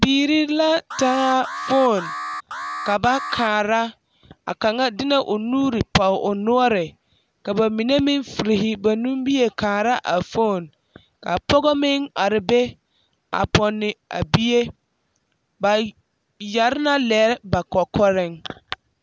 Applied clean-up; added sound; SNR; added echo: none; Alarm; 10 dB; none.